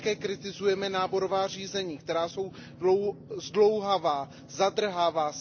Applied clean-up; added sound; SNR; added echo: none; Drum; 20 dB; none.